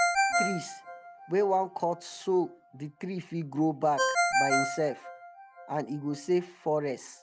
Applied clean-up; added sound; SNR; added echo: none; Ringtone; 2 dB; none.